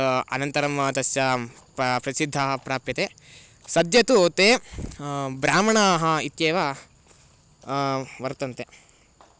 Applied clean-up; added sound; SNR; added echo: none; none; none; none.